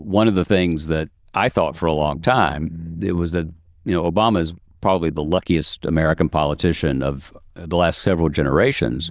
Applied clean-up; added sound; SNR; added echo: neural diffusion model UNIVERSE++.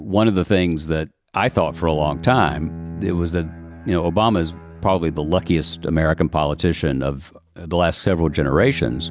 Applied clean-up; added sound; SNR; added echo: none; Bowed string instrument; 16 dB; none.